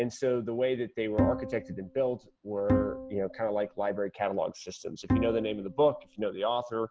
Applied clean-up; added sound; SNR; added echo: none; Bowed string instrument; 3 dB; none.